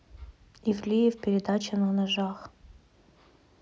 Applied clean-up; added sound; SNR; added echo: none; none; none; none.